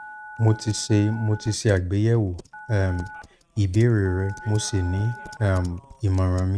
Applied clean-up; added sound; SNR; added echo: neural mask model RNNoise.